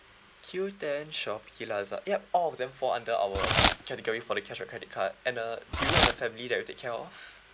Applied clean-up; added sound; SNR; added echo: none; Packing tape, duct tape / Tearing; -4 dB; none.